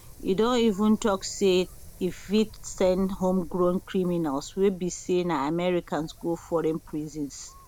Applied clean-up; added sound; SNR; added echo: none; Wind; 17 dB; none.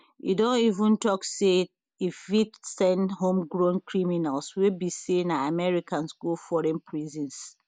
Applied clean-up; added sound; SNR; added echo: none; none; none; none.